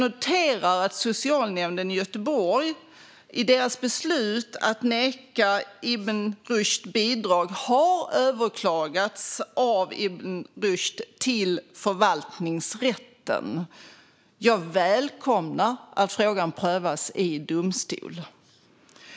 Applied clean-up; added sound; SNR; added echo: none; none; none; none.